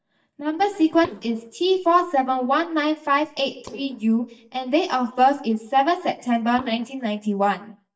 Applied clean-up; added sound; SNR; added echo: neural mask model DeepFilterNet 3.